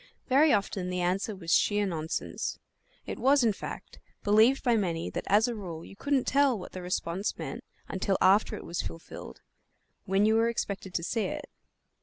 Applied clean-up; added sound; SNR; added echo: none; none; none; none.